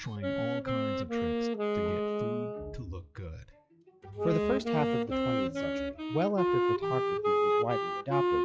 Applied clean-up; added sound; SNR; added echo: classical method log-MMSE.